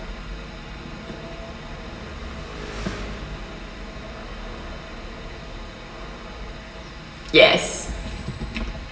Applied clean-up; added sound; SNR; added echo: none; Engine; 16 dB; reverberation time 1.1 s.